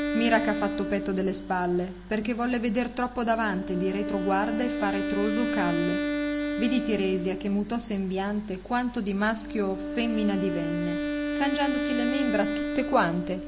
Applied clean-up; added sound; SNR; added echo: none; Wind instrument, woodwind instrument; 3 dB; none.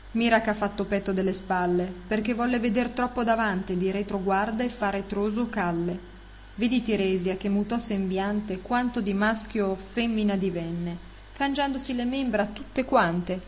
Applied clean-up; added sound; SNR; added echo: none; none; none; none.